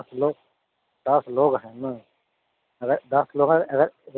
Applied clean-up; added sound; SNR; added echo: none; none; none; none.